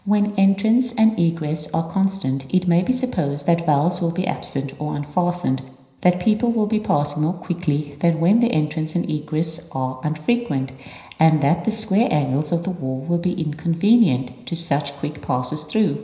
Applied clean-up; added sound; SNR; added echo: none; none; none; reverberation time 0.9 s.